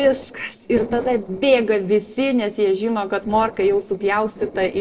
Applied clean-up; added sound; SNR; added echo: neural separator model SepFormer DNS4.